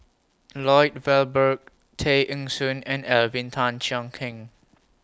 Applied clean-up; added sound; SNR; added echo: none; none; none; none.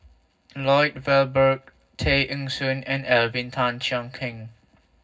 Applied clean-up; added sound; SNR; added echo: none; none; none; reverberation time 0.4 s.